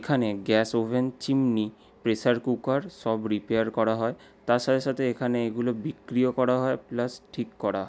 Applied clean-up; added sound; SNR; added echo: none; none; none; none.